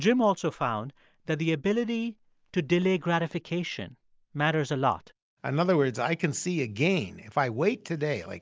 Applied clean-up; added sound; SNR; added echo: none; none; none; none.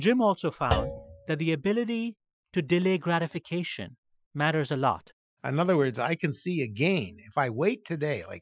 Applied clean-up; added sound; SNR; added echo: classical method Wiener filter.